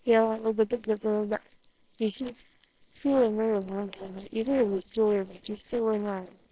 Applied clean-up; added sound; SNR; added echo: neural separator model SepFormer WHAMR!.